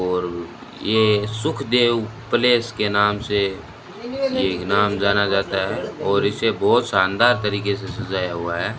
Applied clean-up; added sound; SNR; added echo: none; Marimba, xylophone / Wood; 16 dB; none.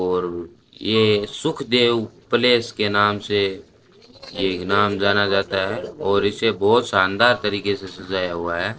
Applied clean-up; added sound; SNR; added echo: neural separator model SepFormer DNS4.